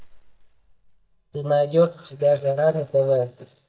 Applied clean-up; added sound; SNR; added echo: neural mask model DeepFilterNet 3.